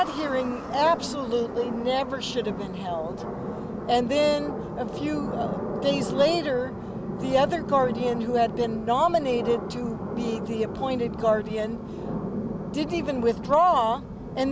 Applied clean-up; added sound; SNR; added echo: none; none; none; none.